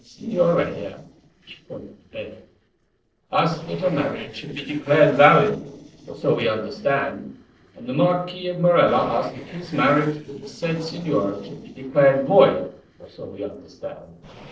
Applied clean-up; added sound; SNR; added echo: neural separator model SepFormer DNS4.